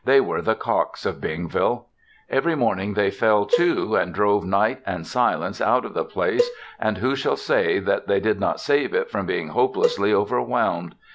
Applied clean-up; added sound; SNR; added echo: none; Cowbell; 6 dB; none.